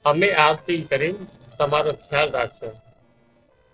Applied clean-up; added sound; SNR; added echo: neural separator model SepFormer DNS4.